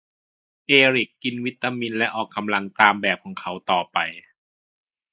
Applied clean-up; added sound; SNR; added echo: neural mask model Resemble Enhance denoiser.